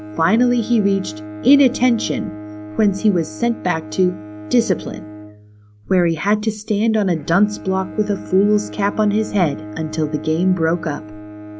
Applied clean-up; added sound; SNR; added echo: none; Bowed string instrument; 14 dB; none.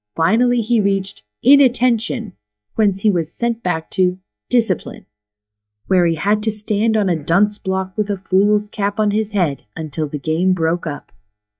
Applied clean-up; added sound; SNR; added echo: neural mask model DeepFilterNet 3.